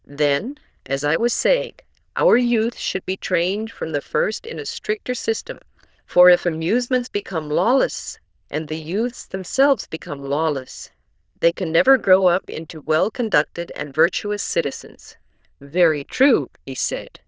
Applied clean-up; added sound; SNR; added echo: neural diffusion model UNIVERSE++.